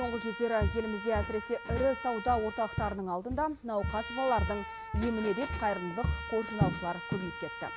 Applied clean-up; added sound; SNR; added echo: none; Trumpet + Walk, footsteps; 4 dB; none.